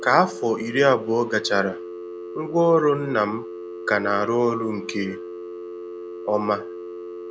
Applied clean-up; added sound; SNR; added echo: none; Telephone; 11 dB; none.